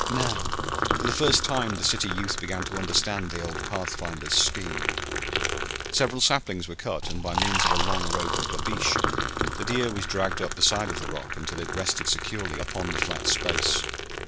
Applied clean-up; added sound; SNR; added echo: none; Liquid; 0 dB; none.